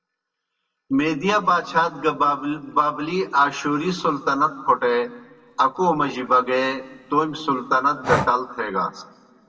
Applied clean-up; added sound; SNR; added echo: none; Breathing; 10 dB; reverberation time 1.5 s.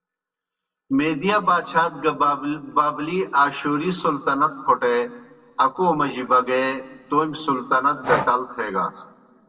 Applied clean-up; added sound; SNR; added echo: neural separator model SepFormer DNS4.